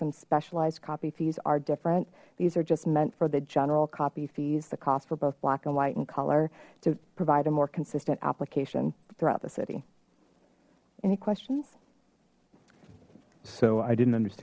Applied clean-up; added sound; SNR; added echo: none; none; none; none.